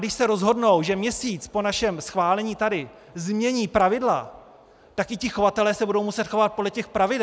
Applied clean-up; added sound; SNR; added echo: none; none; none; none.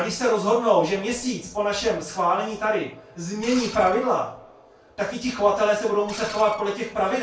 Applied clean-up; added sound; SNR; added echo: none; Screech; 16 dB; reverberation time 0.3 s.